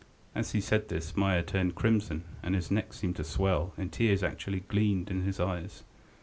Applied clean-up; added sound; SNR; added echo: none; none; none; none.